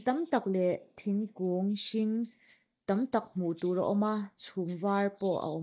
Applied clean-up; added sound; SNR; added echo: neural mask model DeepFilterNet 3.